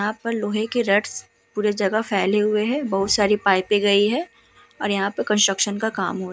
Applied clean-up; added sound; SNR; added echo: none; none; none; none.